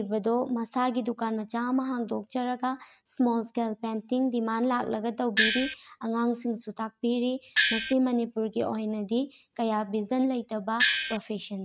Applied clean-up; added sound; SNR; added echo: neural mask model RNNoise.